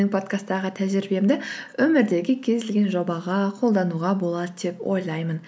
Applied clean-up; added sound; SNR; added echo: none; none; none; none.